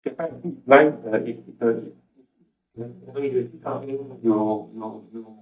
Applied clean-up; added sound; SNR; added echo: neural mask model DeepFilterNet 3.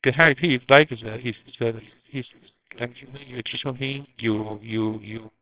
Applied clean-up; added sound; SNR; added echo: neural separator model SepFormer WHAMR!.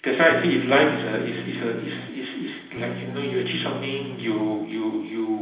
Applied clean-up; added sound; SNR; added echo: none; Electric guitar / Strum; 10 dB; reverberation time 0.9 s.